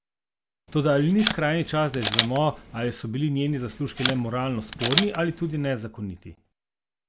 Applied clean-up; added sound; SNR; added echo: none; Camera; 5 dB; none.